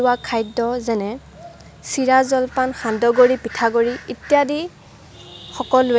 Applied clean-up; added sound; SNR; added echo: none; none; none; none.